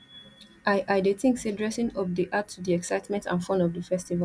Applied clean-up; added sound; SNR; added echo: none; none; none; none.